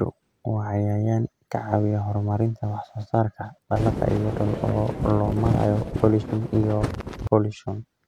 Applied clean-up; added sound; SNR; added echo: none; Wind; 4 dB; none.